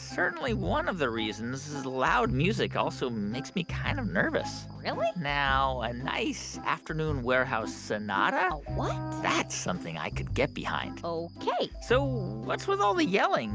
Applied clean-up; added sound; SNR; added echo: none; none; none; none.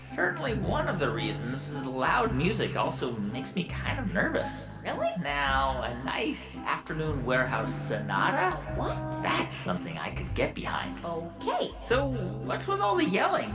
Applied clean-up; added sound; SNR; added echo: none; Bowed string instrument; 13 dB; reverberation time 2.8 s.